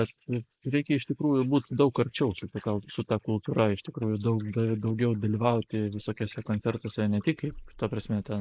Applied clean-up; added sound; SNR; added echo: neural mask model Resemble Enhance denoiser.